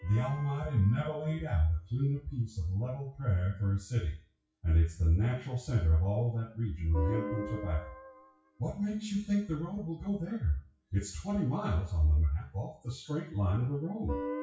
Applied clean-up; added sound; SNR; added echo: classical method WPE with log-MMSE.